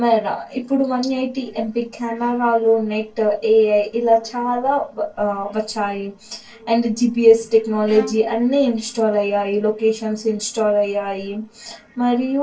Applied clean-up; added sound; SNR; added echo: neural separator model SepFormer DNS4.